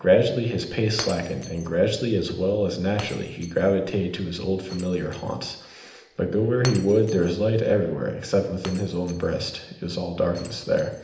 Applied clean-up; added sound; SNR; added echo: none; Shatter; 19 dB; reverberation time 0.8 s.